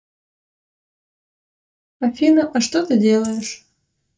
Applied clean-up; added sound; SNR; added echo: neural mask model DeepFilterNet 3.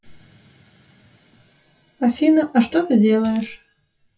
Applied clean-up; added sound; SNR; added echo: classical method WPE with log-MMSE.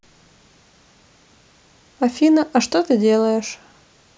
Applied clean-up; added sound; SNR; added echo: none; none; none; none.